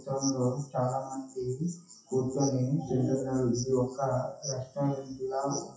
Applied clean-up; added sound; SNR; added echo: classical method WPE with log-MMSE.